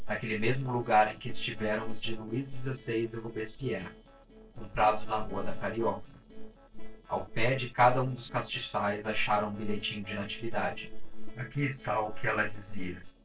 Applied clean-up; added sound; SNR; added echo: neural separator model SepFormer DNS4.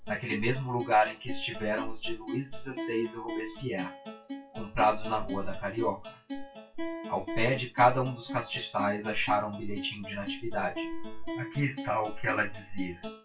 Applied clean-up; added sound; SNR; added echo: classical method WPE with log-MMSE.